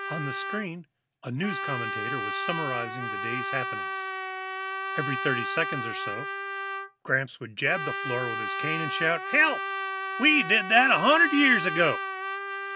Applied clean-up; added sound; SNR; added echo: none; Trumpet; 5 dB; none.